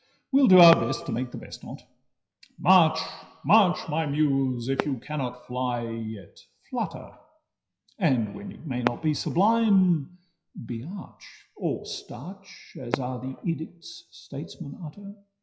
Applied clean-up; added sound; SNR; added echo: classical method WPE with log-MMSE.